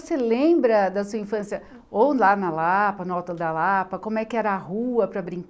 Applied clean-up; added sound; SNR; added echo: none; none; none; none.